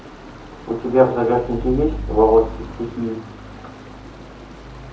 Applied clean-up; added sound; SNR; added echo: none; Stream; 11 dB; reverberation time 0.6 s.